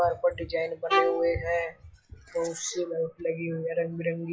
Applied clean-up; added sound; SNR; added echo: classical method log-MMSE.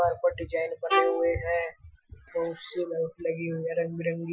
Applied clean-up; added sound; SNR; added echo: classical method Wiener filter.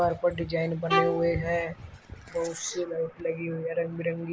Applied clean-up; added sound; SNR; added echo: none; Bowed string instrument; 4 dB; none.